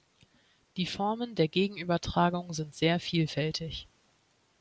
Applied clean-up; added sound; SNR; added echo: none; none; none; none.